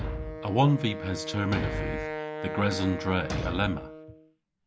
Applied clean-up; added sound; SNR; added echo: none; Thump, thud + Wind instrument, woodwind instrument; 5 dB; none.